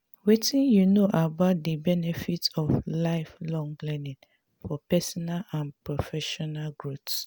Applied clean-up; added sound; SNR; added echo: none; none; none; none.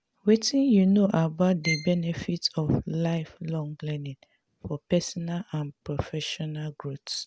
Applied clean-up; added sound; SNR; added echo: none; Bowed string instrument; 10 dB; none.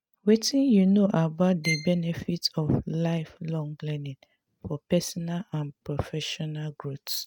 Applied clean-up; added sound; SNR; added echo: neural mask model RNNoise.